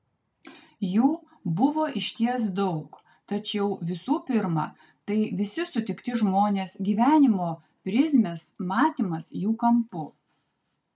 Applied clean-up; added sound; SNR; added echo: none; none; none; none.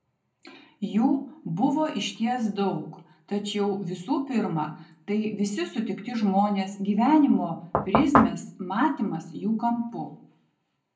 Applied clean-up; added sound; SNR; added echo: none; Knock / Wood; -4 dB; reverberation time 0.5 s.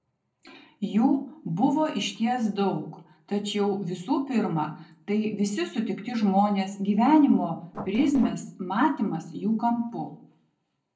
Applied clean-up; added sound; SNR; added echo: neural separator model SepFormer DNS4.